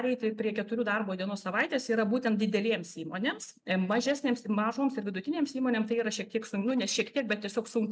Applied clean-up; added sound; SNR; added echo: none; none; none; none.